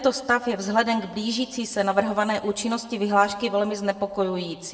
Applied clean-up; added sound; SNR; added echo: none; none; none; reverberation time 0.9 s.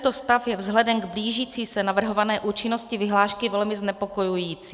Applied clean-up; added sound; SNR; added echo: none; none; none; none.